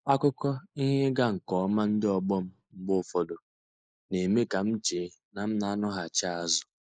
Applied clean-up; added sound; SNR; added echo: neural mask model Resemble Enhance denoiser.